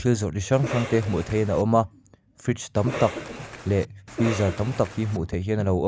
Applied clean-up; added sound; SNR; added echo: none; Cough; 10 dB; none.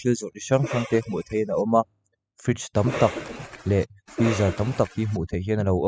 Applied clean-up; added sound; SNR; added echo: classical method spectral subtraction.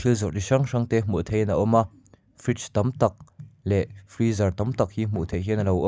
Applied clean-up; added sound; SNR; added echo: none; none; none; none.